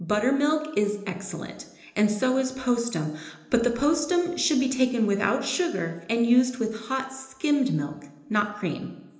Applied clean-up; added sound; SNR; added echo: none; none; none; reverberation time 1.0 s.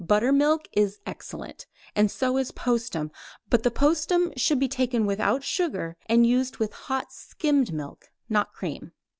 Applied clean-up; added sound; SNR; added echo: none; none; none; none.